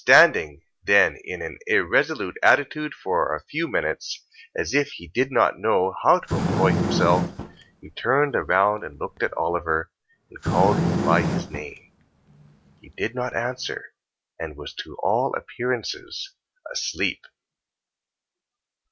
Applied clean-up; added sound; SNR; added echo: none; Fire; 3 dB; none.